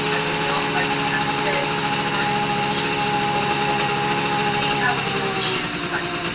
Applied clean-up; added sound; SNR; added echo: none; Motorcycle / Engine; -3 dB; reverberation time 0.4 s.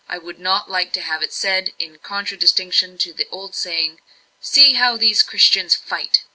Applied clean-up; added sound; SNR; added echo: none; none; none; none.